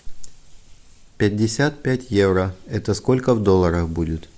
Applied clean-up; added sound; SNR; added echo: none; none; none; none.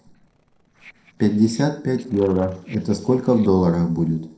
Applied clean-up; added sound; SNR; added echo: neural separator model SepFormer DNS4.